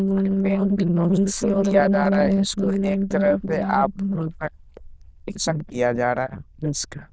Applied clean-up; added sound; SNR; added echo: neural diffusion model UNIVERSE++.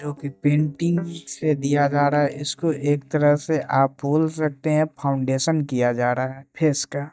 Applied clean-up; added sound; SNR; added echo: neural mask model DeepFilterNet 3.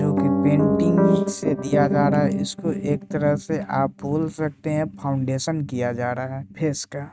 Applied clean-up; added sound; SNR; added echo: neural mask model RNNoise.